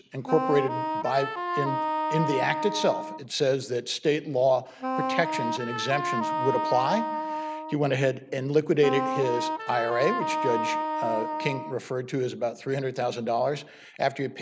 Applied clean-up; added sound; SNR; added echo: none; Wind instrument, woodwind instrument; 2 dB; none.